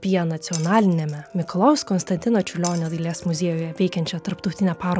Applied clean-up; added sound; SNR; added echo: none; Glass; 18 dB; none.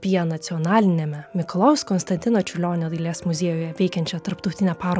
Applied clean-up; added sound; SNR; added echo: none; none; none; none.